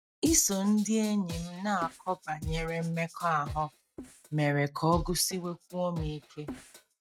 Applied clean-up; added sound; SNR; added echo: neural mask model RNNoise.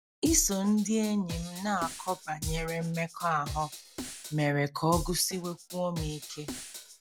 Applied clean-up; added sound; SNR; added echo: none; Drum kit; 10 dB; none.